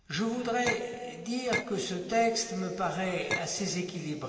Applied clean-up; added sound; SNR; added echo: none; Chink, clink; 6 dB; reverberation time 2.9 s.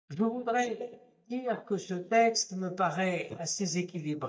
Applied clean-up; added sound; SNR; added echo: neural mask model DeepFilterNet 3.